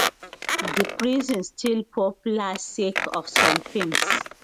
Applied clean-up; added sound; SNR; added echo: none; Squeak; 0 dB; none.